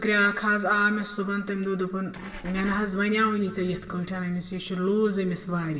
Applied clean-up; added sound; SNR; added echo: none; Engine / Car; 12 dB; reverberation time 1.6 s.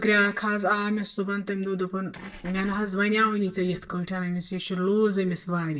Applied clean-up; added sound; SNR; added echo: neural mask model DeepFilterNet 3.